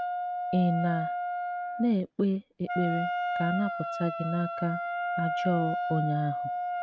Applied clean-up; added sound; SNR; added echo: none; Wind instrument, woodwind instrument; 2 dB; none.